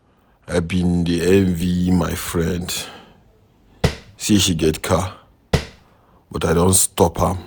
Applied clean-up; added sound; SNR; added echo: none; Tap; 4 dB; none.